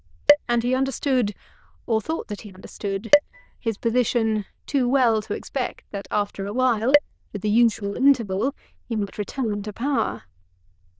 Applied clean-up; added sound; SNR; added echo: neural diffusion model UNIVERSE++.